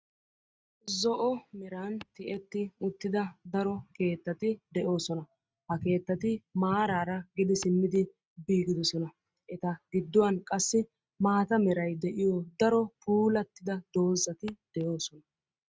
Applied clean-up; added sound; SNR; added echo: neural mask model RNNoise.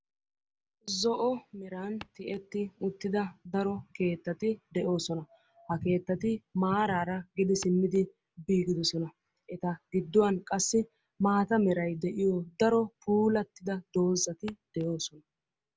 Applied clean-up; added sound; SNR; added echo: none; Walk, footsteps; 20 dB; none.